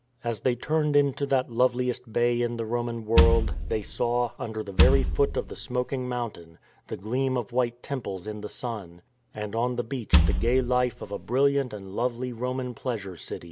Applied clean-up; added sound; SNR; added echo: none; Wood; -3 dB; none.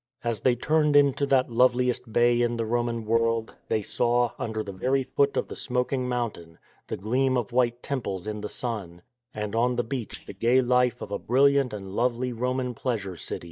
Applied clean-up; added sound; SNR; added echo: neural mask model DeepFilterNet 3.